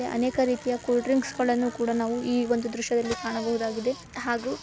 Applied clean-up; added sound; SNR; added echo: none; Bicycle; 17 dB; none.